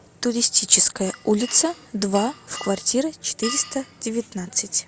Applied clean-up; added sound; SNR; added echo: none; Glass; 16 dB; none.